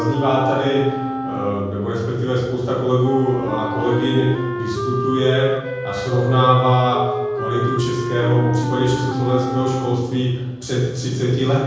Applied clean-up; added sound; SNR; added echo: none; Wind instrument, woodwind instrument; 7 dB; reverberation time 1.3 s.